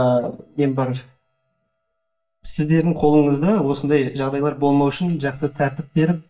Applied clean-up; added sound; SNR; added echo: neural mask model DeepFilterNet 3.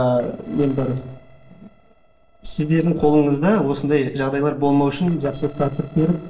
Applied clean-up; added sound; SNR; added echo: neural separator model SepFormer DNS4.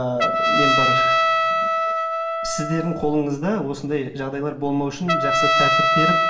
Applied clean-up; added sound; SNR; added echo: none; Trumpet; -4 dB; reverberation time 0.7 s.